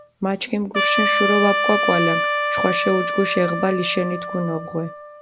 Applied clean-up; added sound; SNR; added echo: none; Trumpet; 1 dB; none.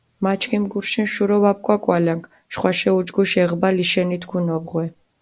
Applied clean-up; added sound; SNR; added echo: none; none; none; none.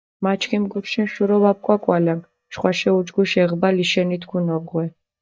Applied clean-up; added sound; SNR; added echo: neural mask model DeepFilterNet 3.